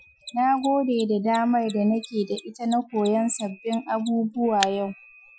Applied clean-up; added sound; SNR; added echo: classical method Wiener filter.